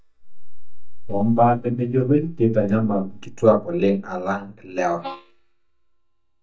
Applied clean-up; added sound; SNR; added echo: neural mask model DeepFilterNet 3.